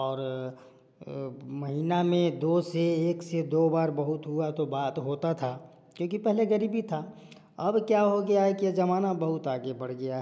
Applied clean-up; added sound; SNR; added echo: none; none; none; none.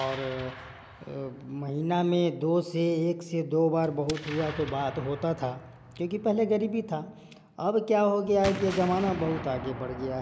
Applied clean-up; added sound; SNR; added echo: none; Explosion; 14 dB; none.